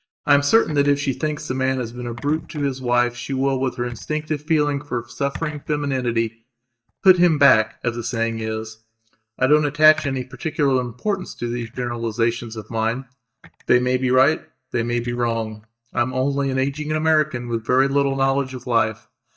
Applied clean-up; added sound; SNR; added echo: neural mask model DeepFilterNet 3.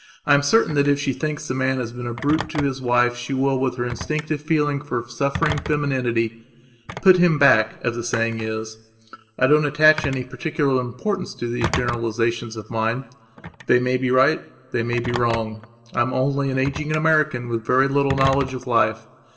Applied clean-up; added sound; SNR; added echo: none; Telephone; 14 dB; reverberation time 0.9 s.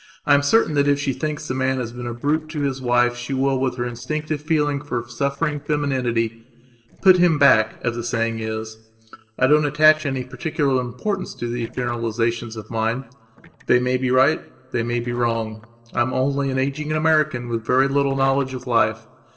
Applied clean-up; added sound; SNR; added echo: neural separator model SepFormer DNS4.